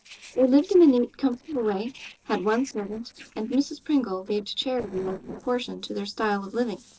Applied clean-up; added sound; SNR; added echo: neural separator model SepFormer DNS4.